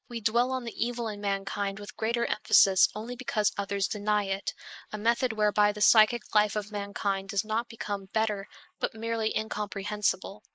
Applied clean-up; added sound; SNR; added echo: neural mask model Resemble Enhance denoiser.